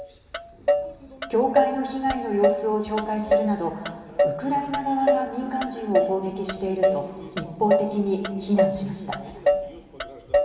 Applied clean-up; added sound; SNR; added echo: none; Motor vehicle (road); -1 dB; reverberation time 2.3 s.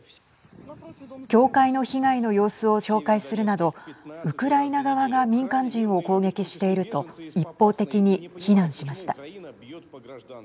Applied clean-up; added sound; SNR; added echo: none; none; none; none.